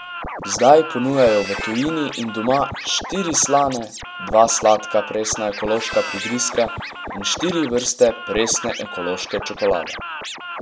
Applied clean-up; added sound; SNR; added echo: none; Scratching (performance technique) + Harmonica; 10 dB; none.